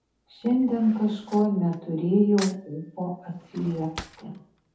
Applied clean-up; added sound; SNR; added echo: none; Cutlery, silverware / Drawer open or close; 19 dB; reverberation time 0.5 s.